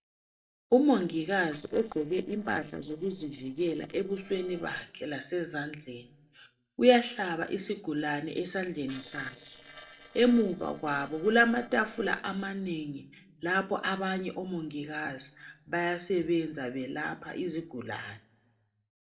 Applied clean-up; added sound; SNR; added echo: neural separator model SepFormer DNS4.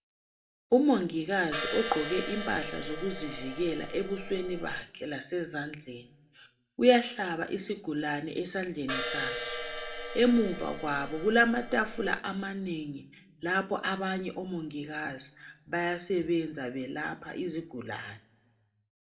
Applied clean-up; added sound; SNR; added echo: none; Crash cymbal; 6 dB; reverberation time 0.8 s.